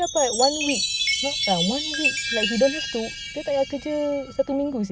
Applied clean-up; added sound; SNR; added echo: none; Chime; 2 dB; none.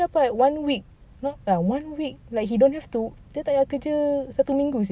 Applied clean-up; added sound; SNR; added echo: none; none; none; none.